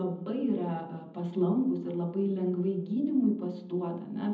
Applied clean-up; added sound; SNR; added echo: none; none; none; reverberation time 0.8 s.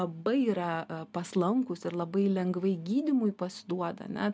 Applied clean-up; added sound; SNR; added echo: none; none; none; none.